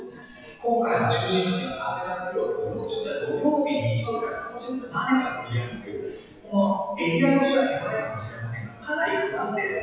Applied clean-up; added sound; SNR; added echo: classical method WPE with log-MMSE.